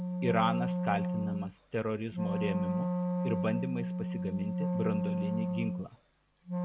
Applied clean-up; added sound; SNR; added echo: none; Wind instrument, woodwind instrument; -2 dB; none.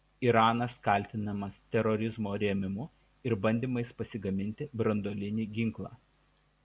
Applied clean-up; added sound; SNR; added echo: none; none; none; none.